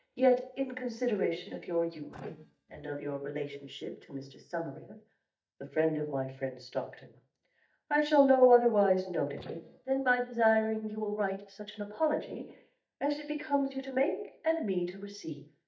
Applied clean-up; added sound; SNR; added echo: neural mask model DeepFilterNet 3.